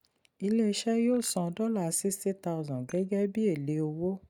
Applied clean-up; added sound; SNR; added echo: neural mask model DeepFilterNet 3.